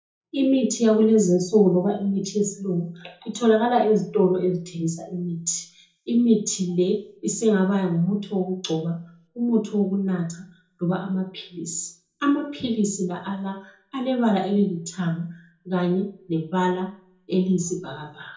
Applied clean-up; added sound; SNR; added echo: none; none; none; reverberation time 0.6 s.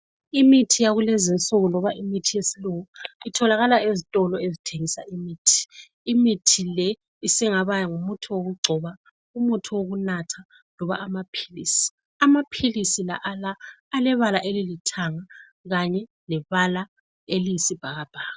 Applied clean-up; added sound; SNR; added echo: none; none; none; none.